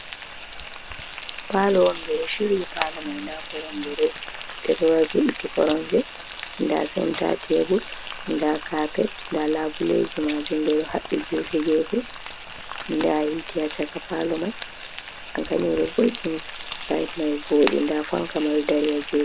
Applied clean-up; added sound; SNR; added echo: none; Frying (food); 11 dB; none.